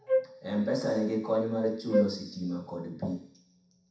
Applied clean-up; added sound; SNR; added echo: none; Wind instrument, woodwind instrument; 0 dB; reverberation time 0.7 s.